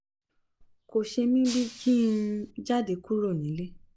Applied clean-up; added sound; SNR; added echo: none; Shatter; 14 dB; none.